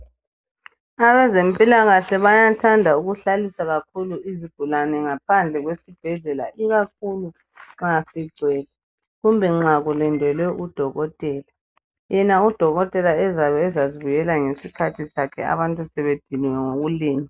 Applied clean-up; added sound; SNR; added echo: none; none; none; none.